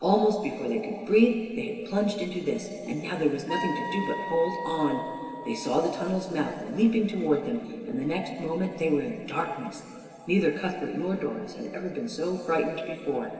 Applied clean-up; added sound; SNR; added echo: none; Wind instrument, woodwind instrument; 8 dB; reverberation time 2.8 s.